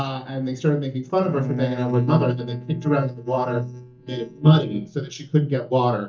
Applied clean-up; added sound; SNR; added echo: neural mask model DeepFilterNet 3.